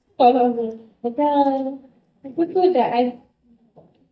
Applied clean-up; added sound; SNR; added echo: neural mask model DeepFilterNet 3.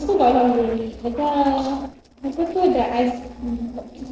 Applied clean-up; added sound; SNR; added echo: neural separator model SepFormer DNS4.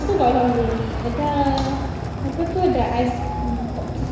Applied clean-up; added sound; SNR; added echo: none; Crowd; 14 dB; reverberation time 1.0 s.